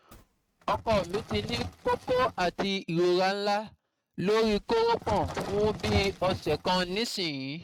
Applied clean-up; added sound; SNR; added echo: neural mask model RNNoise.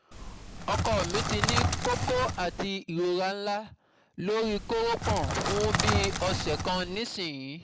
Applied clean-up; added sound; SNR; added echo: none; Crackle; -1 dB; none.